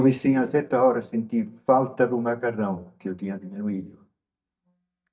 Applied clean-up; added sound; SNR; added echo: neural mask model DeepFilterNet 3.